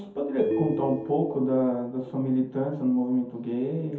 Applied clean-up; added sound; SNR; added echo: none; Telephone; 6 dB; reverberation time 0.5 s.